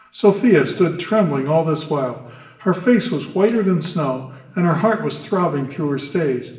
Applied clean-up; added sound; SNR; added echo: none; none; none; reverberation time 1.0 s.